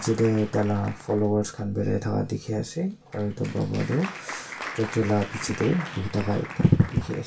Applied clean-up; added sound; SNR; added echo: none; Applause; 14 dB; reverberation time 0.2 s.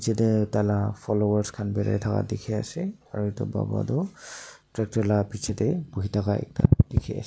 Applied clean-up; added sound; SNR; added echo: none; none; none; none.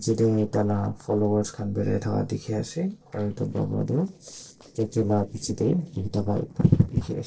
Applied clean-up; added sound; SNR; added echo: neural separator model SepFormer DNS4.